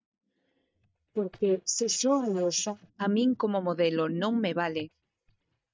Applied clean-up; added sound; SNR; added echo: neural mask model DeepFilterNet 3.